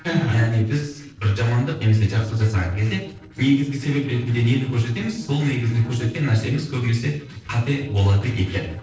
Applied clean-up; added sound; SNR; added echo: neural separator model SepFormer DNS4.